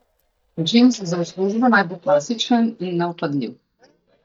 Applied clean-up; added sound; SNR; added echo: neural mask model DeepFilterNet 3.